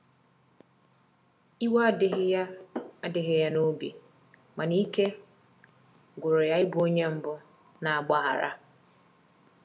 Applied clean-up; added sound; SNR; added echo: none; none; none; none.